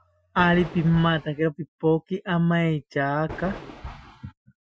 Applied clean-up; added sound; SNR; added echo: classical method Wiener filter.